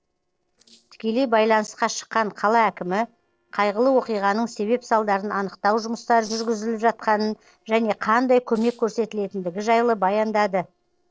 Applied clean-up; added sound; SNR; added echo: neural separator model SepFormer DNS4.